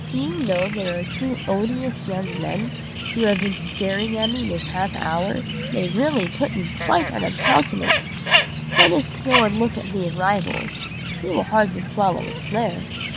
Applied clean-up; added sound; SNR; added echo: none; Bird; 2 dB; none.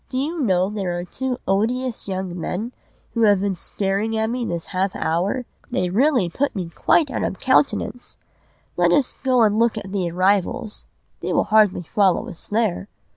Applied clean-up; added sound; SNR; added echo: none; none; none; none.